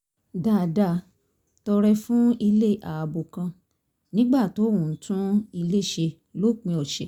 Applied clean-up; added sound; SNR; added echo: none; none; none; none.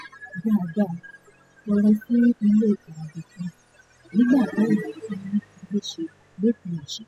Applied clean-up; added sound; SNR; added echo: classical method spectral subtraction.